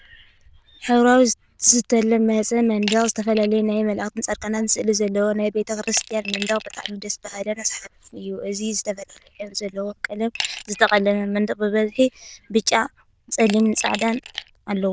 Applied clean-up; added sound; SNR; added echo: neural diffusion model UNIVERSE++.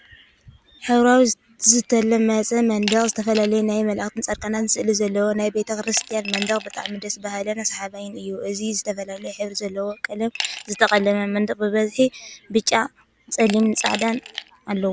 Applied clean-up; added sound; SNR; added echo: none; Glass; 15 dB; none.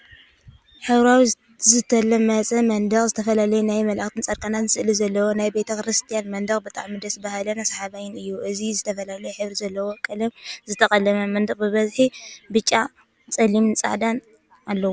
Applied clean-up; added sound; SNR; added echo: none; none; none; none.